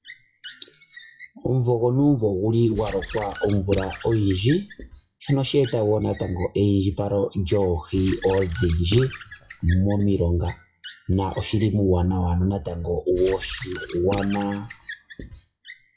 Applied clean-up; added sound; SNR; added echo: classical method WPE with log-MMSE.